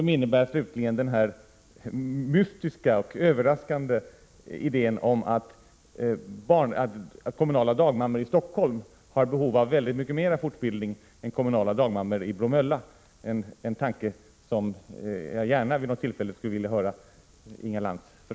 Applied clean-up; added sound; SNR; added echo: none; none; none; none.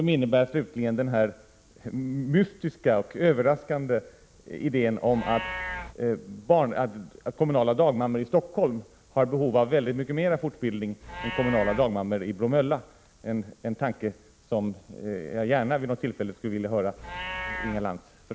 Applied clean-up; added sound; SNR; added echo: none; Livestock, farm animals, working animals; 16 dB; none.